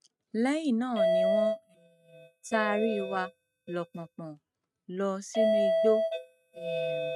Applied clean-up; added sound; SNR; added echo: neural mask model RNNoise.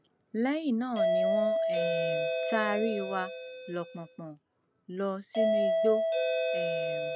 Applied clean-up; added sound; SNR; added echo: none; Doorbell; -3 dB; none.